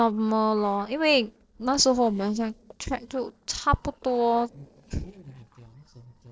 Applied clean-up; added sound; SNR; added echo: neural separator model SepFormer DNS4.